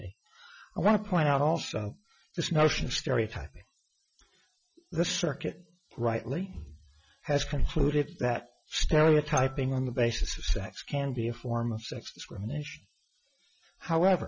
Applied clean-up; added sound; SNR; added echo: classical method Wiener filter.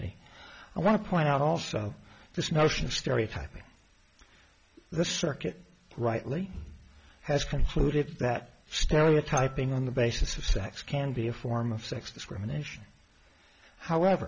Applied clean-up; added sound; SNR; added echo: none; Marimba, xylophone; 18 dB; none.